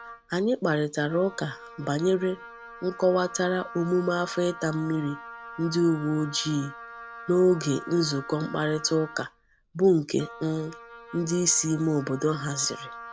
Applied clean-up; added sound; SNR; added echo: none; Wind instrument, woodwind instrument; 16 dB; none.